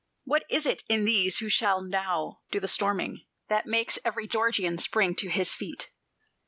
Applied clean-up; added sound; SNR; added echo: none; none; none; none.